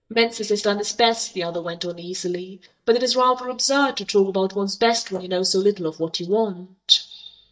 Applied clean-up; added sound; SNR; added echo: neural mask model DeepFilterNet 3.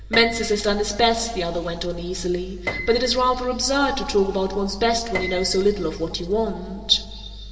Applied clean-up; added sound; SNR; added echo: none; Piano; 14 dB; reverberation time 2.4 s.